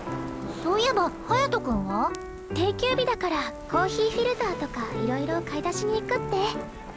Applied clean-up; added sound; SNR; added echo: none; Crackle; 16 dB; none.